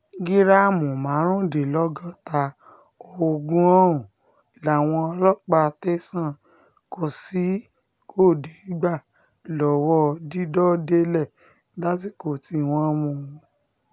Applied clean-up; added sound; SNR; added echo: none; none; none; none.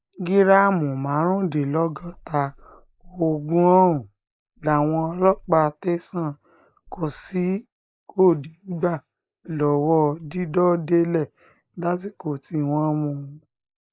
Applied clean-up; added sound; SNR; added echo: neural mask model Resemble Enhance denoiser.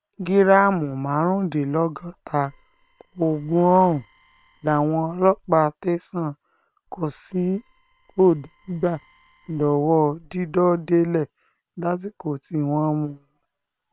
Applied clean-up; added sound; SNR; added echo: neural separator model SepFormer WHAM!.